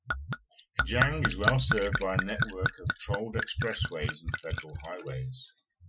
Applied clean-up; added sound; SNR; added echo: classical method Wiener filter.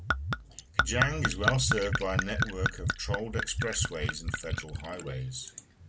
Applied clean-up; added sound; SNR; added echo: none; Gurgling / Chink, clink / Liquid; -2 dB; none.